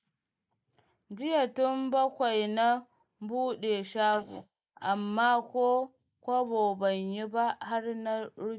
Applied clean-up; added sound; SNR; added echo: neural mask model Resemble Enhance denoiser.